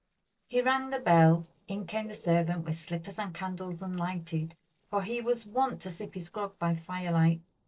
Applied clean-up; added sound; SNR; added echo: neural separator model SepFormer DNS4.